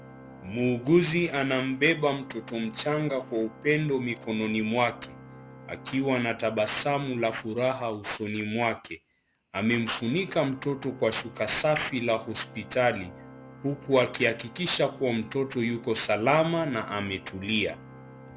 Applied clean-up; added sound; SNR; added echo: none; Organ; 19 dB; none.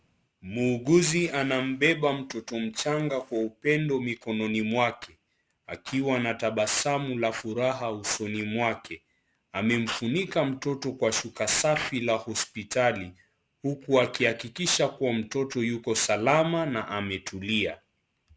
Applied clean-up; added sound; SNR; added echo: none; none; none; none.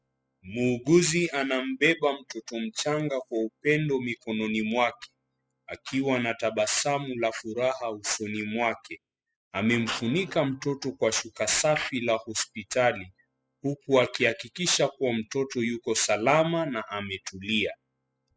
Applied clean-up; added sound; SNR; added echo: classical method spectral subtraction.